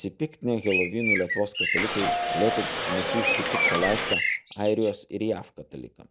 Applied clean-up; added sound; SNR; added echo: none; Bird + Subway, metro, underground / Doorbell; -2 dB; none.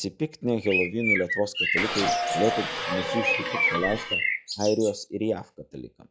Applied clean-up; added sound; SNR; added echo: classical method log-MMSE.